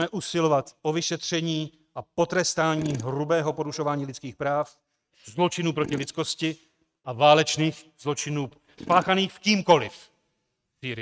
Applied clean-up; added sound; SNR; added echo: neural mask model RNNoise.